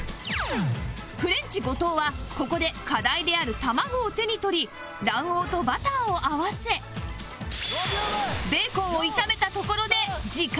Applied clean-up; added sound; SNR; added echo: none; none; none; none.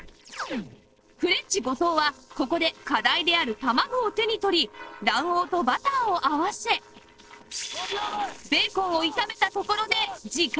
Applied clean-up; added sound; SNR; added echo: neural separator model SepFormer DNS4.